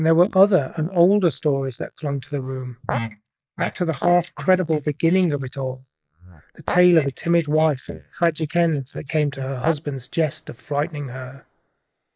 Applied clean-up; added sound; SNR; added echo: neural mask model Resemble Enhance denoiser.